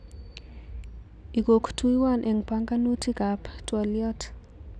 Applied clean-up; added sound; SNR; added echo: none; none; none; none.